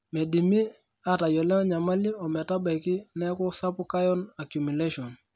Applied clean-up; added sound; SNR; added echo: none; none; none; none.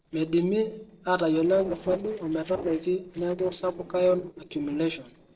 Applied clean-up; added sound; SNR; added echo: neural separator model SepFormer DNS4.